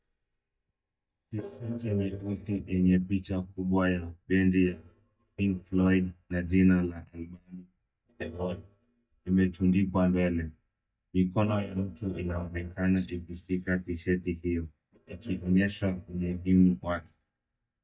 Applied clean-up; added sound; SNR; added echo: neural mask model DeepFilterNet 3.